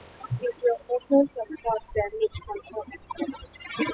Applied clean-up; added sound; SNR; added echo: classical method spectral subtraction.